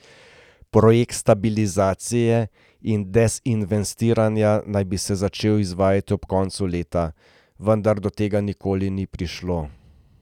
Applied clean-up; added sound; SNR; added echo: none; none; none; none.